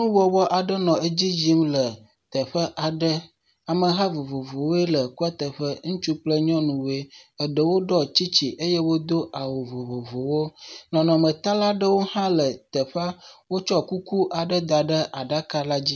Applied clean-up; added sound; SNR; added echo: none; none; none; none.